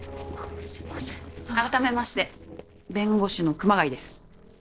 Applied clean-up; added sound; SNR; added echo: neural separator model SepFormer DNS4.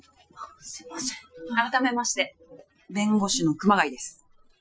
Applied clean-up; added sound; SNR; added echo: classical method Wiener filter.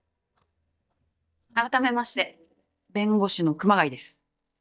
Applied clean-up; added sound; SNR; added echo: neural mask model DeepFilterNet 3.